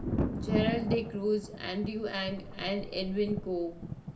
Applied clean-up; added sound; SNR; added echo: none; Thunder; 2 dB; reverberation time 0.4 s.